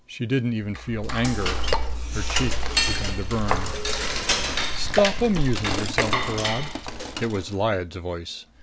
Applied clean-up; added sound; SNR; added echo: none; Cutlery, silverware / Dishes, pots, and pans; -2 dB; none.